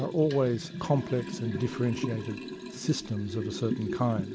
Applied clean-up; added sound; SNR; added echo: none; Liquid; 7 dB; none.